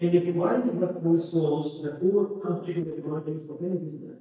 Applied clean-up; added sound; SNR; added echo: neural mask model DeepFilterNet 3.